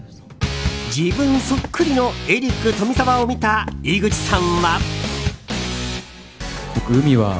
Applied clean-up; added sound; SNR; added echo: none; Walk, footsteps; 20 dB; none.